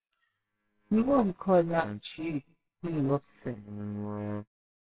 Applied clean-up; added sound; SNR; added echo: neural separator model SepFormer WHAMR!.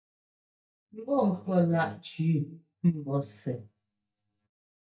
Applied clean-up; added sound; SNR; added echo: neural mask model DeepFilterNet 3.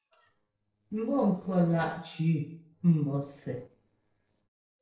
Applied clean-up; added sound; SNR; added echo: neural separator model SepFormer DNS4.